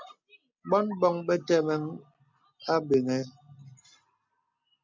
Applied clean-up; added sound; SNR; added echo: none; none; none; none.